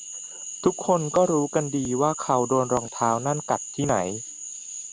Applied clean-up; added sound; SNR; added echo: none; Cricket / Frog; 11 dB; none.